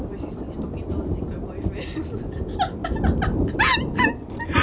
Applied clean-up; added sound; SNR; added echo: none; Thunder; -2 dB; none.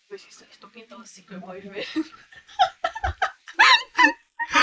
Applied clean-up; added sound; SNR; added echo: neural mask model Resemble Enhance denoiser.